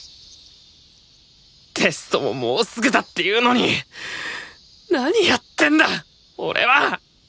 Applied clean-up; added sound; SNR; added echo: none; none; none; none.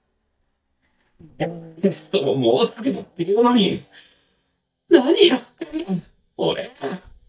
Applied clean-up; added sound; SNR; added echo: neural mask model DeepFilterNet 3.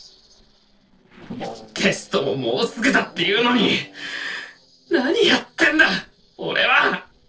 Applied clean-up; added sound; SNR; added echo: neural separator model SepFormer DNS4.